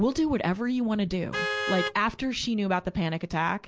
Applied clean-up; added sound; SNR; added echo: none; Vehicle horn, car horn, honking; 9 dB; none.